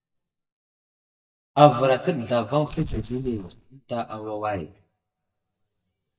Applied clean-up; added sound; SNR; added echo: neural mask model DeepFilterNet 3.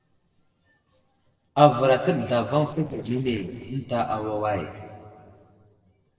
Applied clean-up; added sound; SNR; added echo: neural separator model SepFormer DNS4.